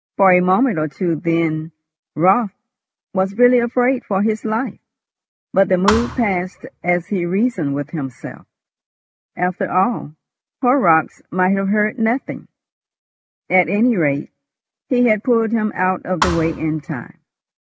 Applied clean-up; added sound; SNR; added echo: none; Thump, thud; 7 dB; none.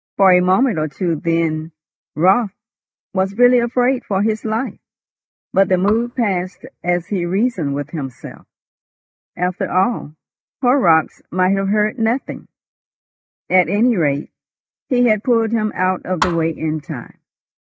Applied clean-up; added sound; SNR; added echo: neural mask model DeepFilterNet 3.